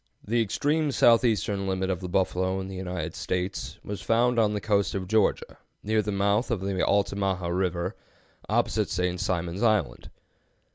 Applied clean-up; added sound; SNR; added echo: none; none; none; none.